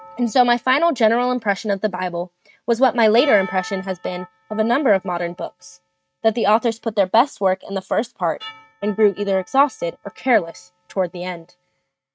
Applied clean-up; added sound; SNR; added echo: neural mask model RNNoise.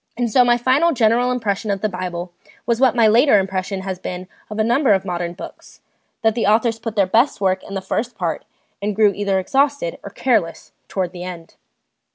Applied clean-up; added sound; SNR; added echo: none; none; none; none.